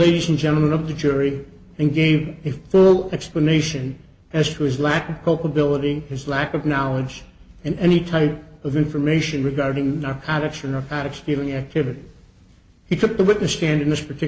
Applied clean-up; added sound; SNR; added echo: none; none; none; none.